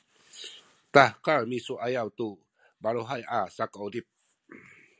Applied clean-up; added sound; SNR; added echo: none; none; none; none.